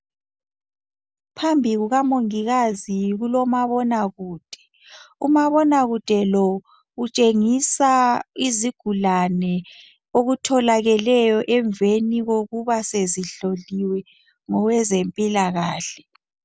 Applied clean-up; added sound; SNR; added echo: none; none; none; none.